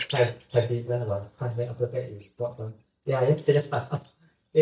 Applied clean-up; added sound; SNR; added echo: neural mask model DeepFilterNet 3.